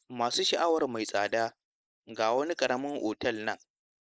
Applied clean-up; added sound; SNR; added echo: neural mask model Resemble Enhance denoiser.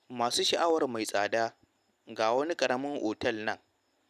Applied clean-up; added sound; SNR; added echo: none; none; none; none.